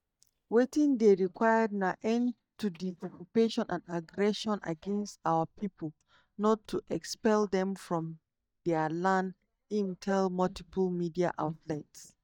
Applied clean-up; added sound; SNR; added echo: neural mask model DeepFilterNet 3.